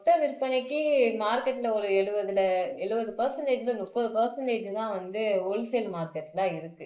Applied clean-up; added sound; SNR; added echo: neural mask model Resemble Enhance denoiser.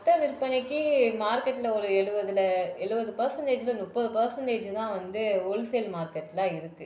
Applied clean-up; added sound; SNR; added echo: none; none; none; none.